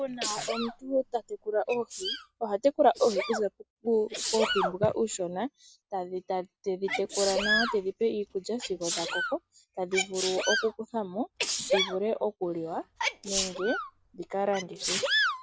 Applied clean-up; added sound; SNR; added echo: none; Sneeze; 3 dB; none.